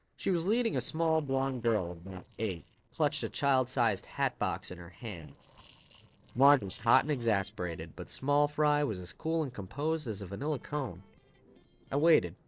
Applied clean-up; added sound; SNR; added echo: neural separator model SepFormer DNS4.